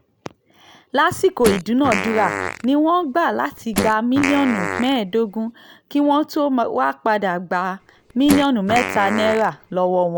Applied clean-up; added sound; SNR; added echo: none; Fart; 7 dB; none.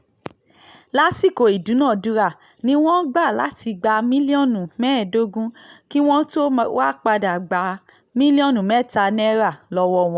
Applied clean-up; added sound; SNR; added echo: none; none; none; none.